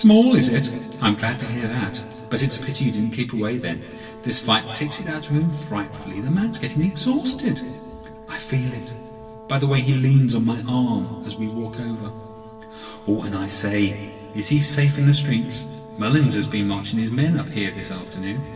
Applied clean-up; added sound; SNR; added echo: none; Brass instrument; 19 dB; reverberation time 1.9 s.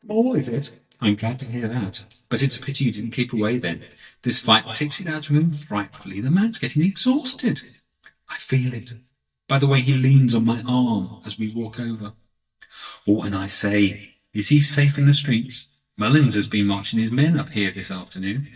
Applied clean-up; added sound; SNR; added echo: neural mask model DeepFilterNet 3.